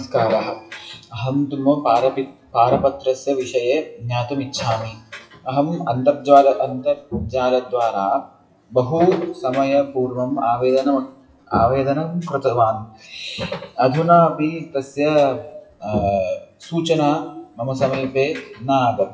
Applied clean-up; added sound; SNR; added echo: classical method WPE with log-MMSE.